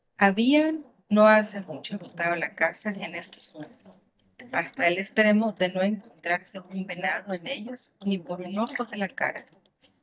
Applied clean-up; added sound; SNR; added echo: neural mask model DeepFilterNet 3.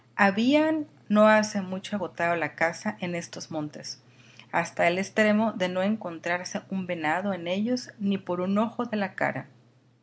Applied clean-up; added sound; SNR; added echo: none; none; none; none.